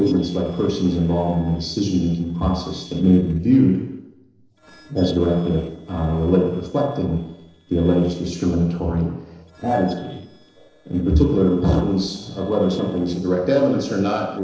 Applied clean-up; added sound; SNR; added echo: neural separator model SepFormer DNS4.